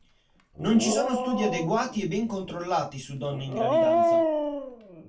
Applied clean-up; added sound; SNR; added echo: none; Dog; -1 dB; reverberation time 0.2 s.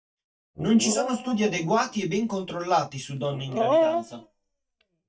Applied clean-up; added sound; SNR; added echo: neural mask model DeepFilterNet 3.